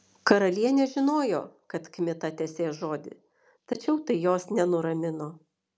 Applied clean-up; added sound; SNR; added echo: none; none; none; none.